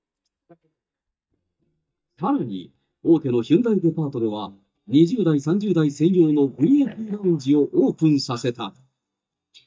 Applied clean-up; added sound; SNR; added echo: neural mask model DeepFilterNet 3.